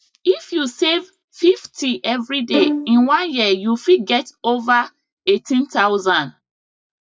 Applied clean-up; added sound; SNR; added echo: classical method log-MMSE.